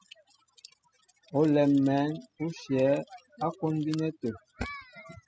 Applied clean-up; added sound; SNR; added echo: classical method spectral subtraction.